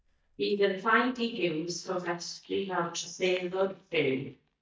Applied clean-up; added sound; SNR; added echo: neural mask model DeepFilterNet 3.